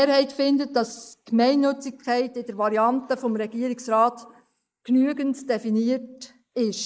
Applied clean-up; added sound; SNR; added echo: neural mask model Resemble Enhance denoiser.